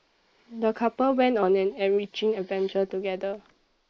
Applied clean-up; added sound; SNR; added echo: neural mask model Resemble Enhance denoiser.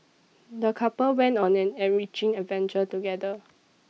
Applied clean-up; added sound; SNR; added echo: none; none; none; none.